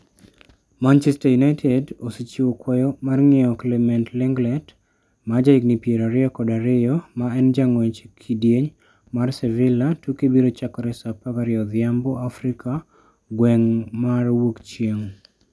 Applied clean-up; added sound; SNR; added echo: none; none; none; none.